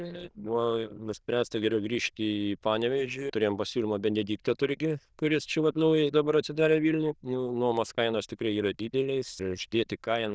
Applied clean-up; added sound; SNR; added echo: neural diffusion model UNIVERSE++.